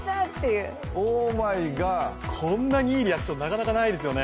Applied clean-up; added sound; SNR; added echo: none; none; none; none.